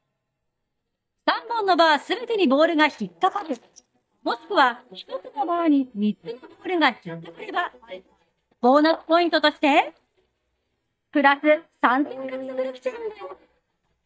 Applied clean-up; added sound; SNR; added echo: neural mask model DeepFilterNet 3.